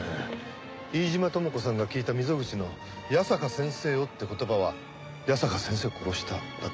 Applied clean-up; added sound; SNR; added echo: none; none; none; none.